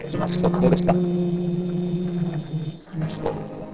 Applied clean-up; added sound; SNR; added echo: neural separator model SepFormer DNS4.